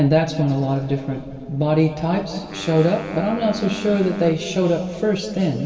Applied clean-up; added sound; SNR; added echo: none; Wind instrument, woodwind instrument; 17 dB; reverberation time 2.5 s.